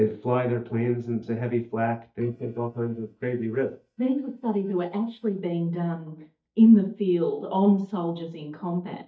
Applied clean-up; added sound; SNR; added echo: neural mask model DeepFilterNet 3.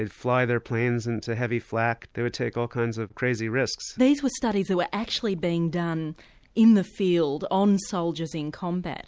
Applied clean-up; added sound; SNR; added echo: none; none; none; none.